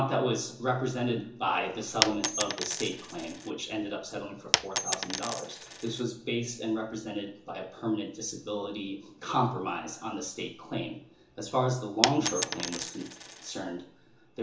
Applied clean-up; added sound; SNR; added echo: none; Coin (dropping); 0 dB; reverberation time 0.7 s.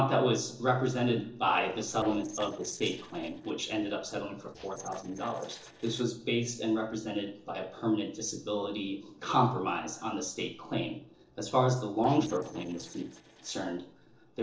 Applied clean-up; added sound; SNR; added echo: neural separator model SepFormer DNS4.